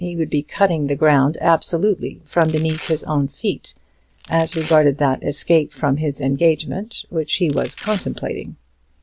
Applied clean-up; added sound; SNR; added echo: none; Domestic sounds, home sounds; 11 dB; none.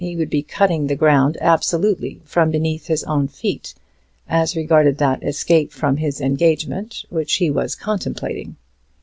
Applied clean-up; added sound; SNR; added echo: none; none; none; none.